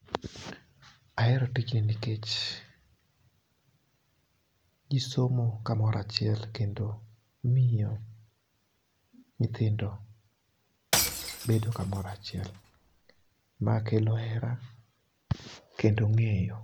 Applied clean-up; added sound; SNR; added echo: none; Shatter / Crushing; 4 dB; none.